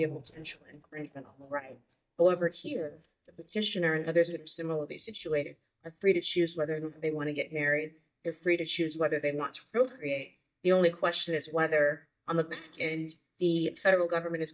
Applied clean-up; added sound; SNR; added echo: neural mask model DeepFilterNet 3.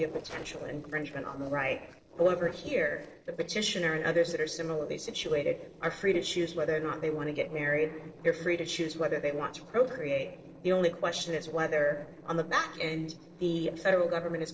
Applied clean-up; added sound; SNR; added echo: neural separator model SepFormer DNS4.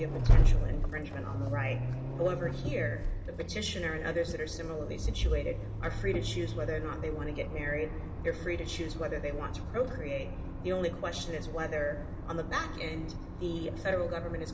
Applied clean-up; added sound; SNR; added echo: none; Accelerating, revving, vroom; -3 dB; reverberation time 2.7 s.